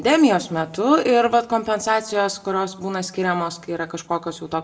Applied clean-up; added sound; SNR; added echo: none; none; none; reverberation time 0.6 s.